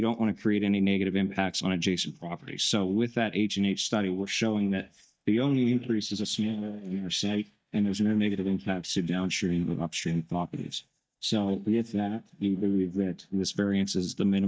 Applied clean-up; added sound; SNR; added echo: neural mask model DeepFilterNet 3.